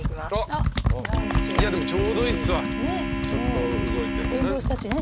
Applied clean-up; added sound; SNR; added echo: none; Computer keyboard + Organ; -3 dB; none.